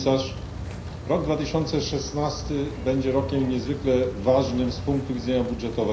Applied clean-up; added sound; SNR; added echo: none; Rain; 9 dB; reverberation time 0.5 s.